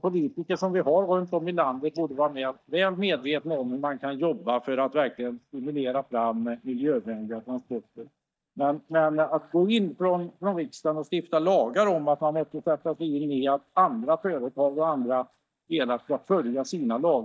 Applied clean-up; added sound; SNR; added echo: neural mask model DeepFilterNet 3.